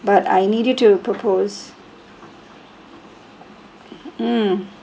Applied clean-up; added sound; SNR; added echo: none; none; none; none.